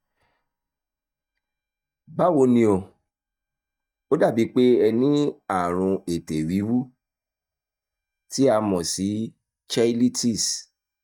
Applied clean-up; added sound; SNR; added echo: neural mask model DeepFilterNet 3.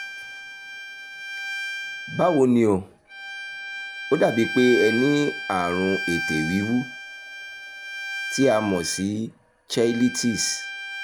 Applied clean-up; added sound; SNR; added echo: none; Bowed string instrument; 8 dB; none.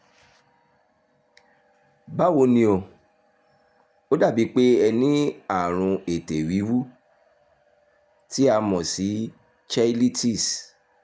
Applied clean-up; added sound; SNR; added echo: none; none; none; none.